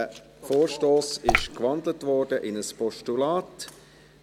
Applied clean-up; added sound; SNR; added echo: none; Drip / Water; -3 dB; none.